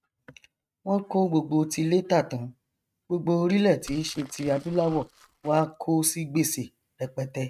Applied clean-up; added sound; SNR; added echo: neural mask model RNNoise.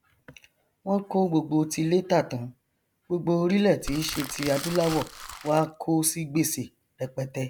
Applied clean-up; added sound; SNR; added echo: none; Crumpling, crinkling; 11 dB; none.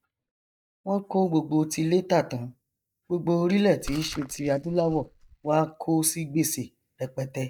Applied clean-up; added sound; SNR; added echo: neural mask model DeepFilterNet 3.